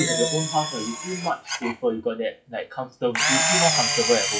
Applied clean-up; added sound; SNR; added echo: classical method WPE with log-MMSE.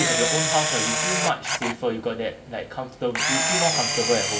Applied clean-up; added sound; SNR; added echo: none; Camera; -2 dB; reverberation time 0.7 s.